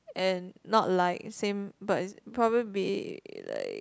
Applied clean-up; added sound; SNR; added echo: none; none; none; none.